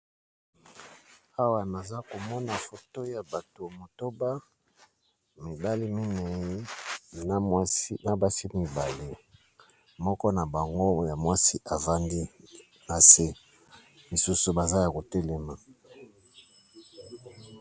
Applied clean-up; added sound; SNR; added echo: none; none; none; none.